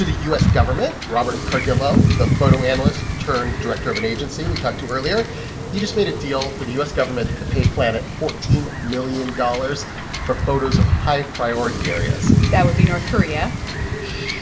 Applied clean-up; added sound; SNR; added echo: none; Wind / Ocean / Boat, Water vehicle; -2 dB; reverberation time 0.5 s.